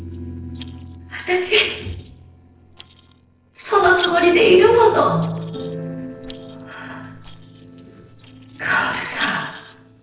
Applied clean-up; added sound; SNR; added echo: neural separator model SepFormer DNS4.